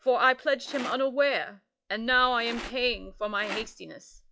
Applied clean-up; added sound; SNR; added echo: classical method log-MMSE.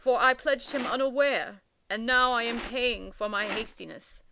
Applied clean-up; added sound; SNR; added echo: none; Rattle; 17 dB; none.